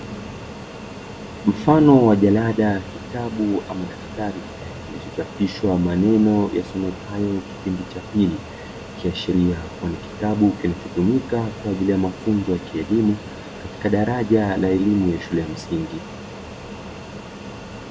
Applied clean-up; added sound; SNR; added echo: none; Fixed-wing aircraft, airplane; 13 dB; reverberation time 0.3 s.